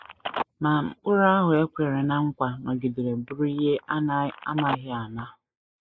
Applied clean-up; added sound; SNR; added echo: neural mask model Resemble Enhance denoiser.